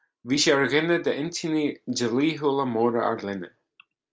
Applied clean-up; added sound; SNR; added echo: none; none; none; none.